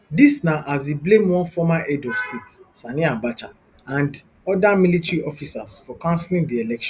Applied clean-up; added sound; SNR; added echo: none; none; none; none.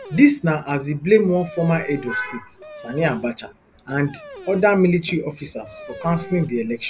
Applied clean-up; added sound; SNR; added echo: none; Dog; 19 dB; none.